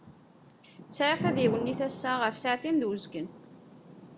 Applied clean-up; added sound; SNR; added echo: none; Thunder / Rain; 7 dB; none.